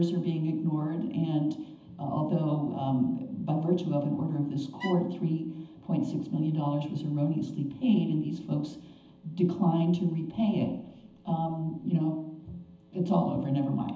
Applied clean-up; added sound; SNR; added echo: none; Bowed string instrument; 16 dB; reverberation time 0.8 s.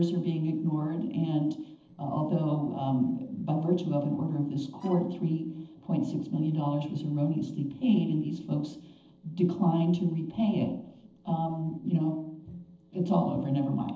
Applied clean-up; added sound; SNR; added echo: neural separator model SepFormer DNS4.